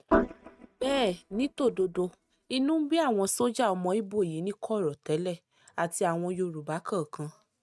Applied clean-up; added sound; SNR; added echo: neural mask model RNNoise.